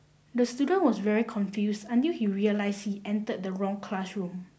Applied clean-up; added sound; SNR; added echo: none; none; none; none.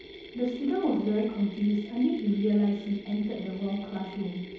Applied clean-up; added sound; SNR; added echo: none; Mechanisms; 16 dB; reverberation time 2.2 s.